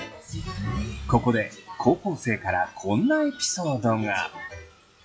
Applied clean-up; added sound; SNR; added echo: classical method WPE with log-MMSE.